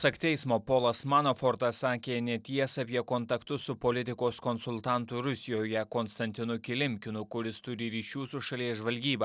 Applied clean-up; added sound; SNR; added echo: none; none; none; none.